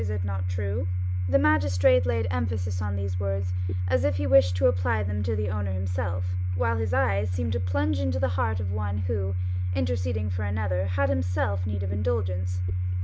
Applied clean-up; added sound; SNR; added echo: none; Domestic sounds, home sounds; -3 dB; none.